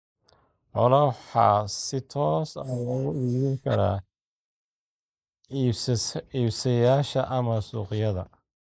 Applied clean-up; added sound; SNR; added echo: neural mask model Resemble Enhance denoiser.